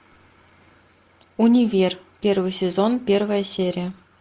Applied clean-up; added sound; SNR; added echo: none; none; none; none.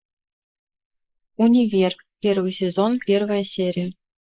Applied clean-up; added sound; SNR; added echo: neural mask model Resemble Enhance denoiser.